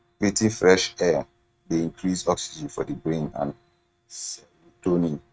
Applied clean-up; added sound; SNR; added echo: neural mask model RNNoise.